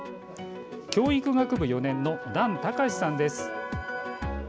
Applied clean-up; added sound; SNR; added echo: none; none; none; none.